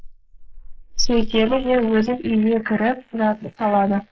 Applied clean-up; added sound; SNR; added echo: neural mask model Resemble Enhance denoiser.